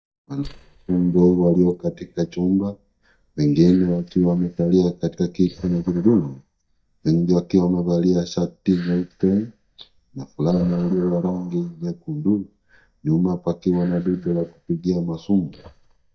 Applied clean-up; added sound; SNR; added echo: neural mask model DeepFilterNet 3.